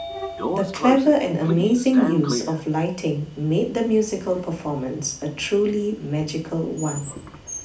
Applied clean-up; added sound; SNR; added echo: none; Sliding door / Train; 10 dB; reverberation time 0.4 s.